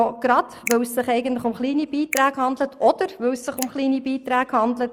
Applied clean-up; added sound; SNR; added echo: neural mask model Resemble Enhance denoiser.